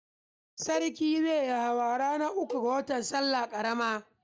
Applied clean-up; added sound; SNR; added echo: neural mask model DeepFilterNet 3.